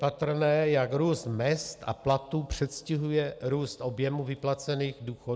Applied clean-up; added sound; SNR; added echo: none; none; none; none.